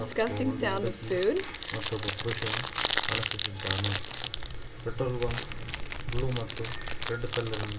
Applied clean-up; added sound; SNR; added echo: none; Crumpling, crinkling; -3 dB; reverberation time 0.1 s.